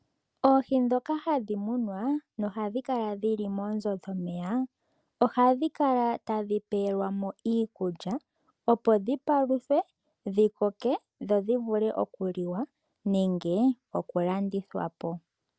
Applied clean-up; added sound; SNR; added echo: none; none; none; none.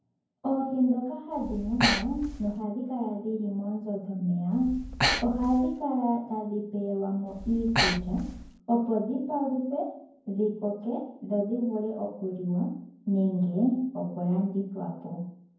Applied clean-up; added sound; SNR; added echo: none; Breathing; 2 dB; reverberation time 0.9 s.